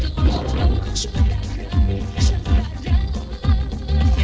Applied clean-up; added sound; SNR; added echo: neural separator model SepFormer DNS4.